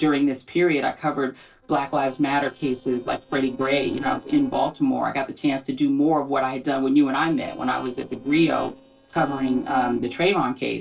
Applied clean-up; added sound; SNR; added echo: neural separator model SepFormer DNS4.